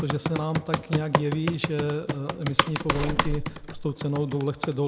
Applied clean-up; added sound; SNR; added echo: none; Computer keyboard + Zipper (clothing); 0 dB; none.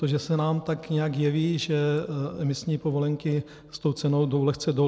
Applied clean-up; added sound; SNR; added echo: none; none; none; none.